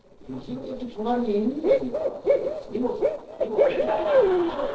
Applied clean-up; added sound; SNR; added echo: neural separator model SepFormer DNS4.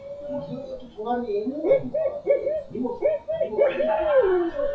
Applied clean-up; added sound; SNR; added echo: classical method WPE with log-MMSE.